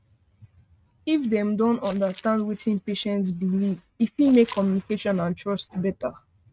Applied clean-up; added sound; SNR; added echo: neural mask model RNNoise.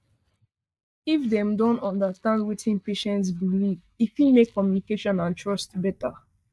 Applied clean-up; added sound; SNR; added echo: neural mask model DeepFilterNet 3.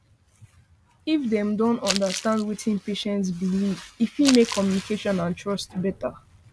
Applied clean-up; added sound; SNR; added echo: none; Crumpling, crinkling; 6 dB; none.